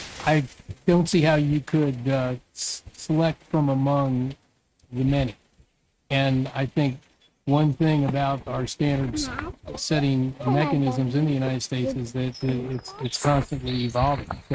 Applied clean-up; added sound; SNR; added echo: neural mask model RNNoise.